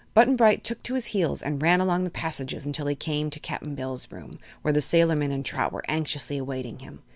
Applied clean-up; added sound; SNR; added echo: none; none; none; none.